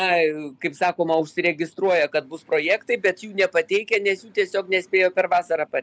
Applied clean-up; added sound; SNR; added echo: none; none; none; none.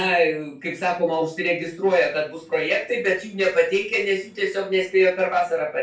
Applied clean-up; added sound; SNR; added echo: none; none; none; reverberation time 0.3 s.